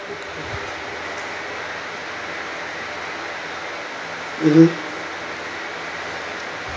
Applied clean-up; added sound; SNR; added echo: none; none; none; none.